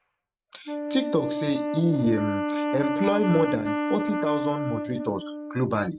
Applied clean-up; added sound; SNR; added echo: neural mask model RNNoise.